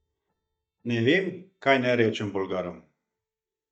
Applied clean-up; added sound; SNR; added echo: neural mask model DeepFilterNet 3.